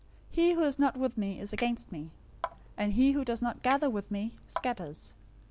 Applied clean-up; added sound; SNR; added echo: none; Chink, clink; 8 dB; none.